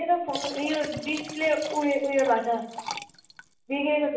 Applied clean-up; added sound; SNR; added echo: none; Liquid; 13 dB; reverberation time 0.6 s.